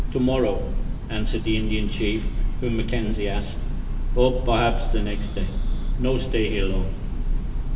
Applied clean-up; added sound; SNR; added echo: none; Bird / Breathing; -3 dB; reverberation time 1.2 s.